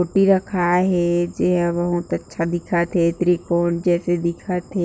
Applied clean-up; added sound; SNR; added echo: none; none; none; none.